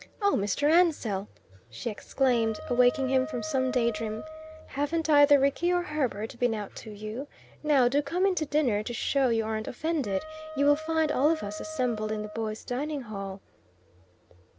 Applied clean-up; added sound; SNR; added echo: none; Wind instrument, woodwind instrument; 13 dB; none.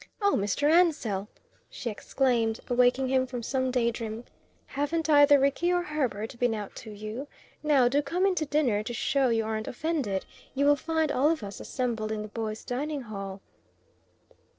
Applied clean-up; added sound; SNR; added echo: neural separator model SepFormer DNS4.